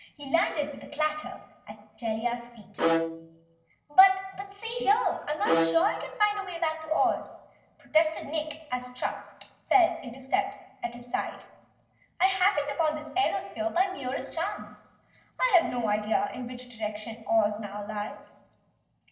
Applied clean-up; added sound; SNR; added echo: neural separator model SepFormer DNS4.